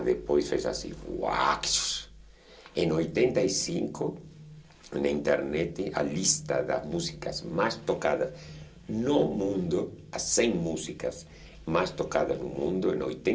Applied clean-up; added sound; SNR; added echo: none; none; none; reverberation time 0.2 s.